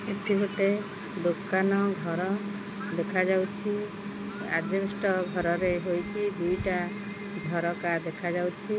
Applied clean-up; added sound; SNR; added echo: none; none; none; none.